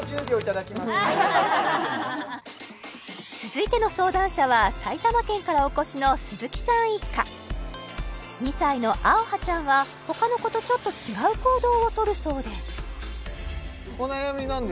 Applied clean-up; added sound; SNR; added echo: none; none; none; none.